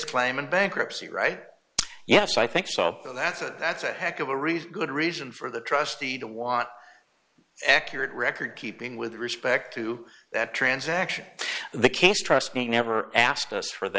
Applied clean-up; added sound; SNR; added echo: none; none; none; none.